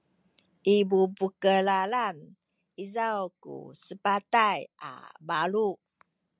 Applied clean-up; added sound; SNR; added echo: none; none; none; none.